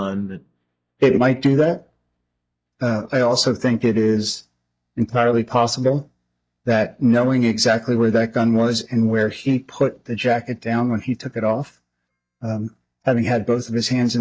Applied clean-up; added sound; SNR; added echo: neural mask model DeepFilterNet 3.